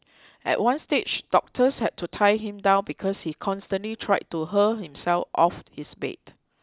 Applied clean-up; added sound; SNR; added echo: none; none; none; none.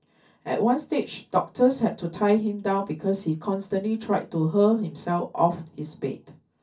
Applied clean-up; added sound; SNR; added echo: none; none; none; reverberation time 0.3 s.